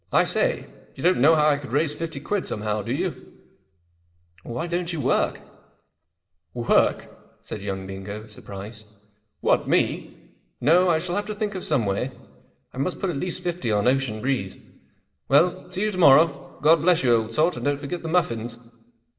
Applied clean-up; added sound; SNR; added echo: none; none; none; reverberation time 1.0 s.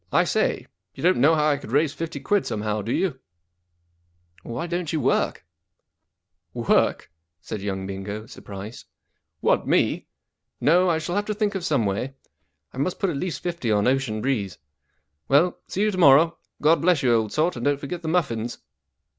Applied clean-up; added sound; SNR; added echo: none; none; none; none.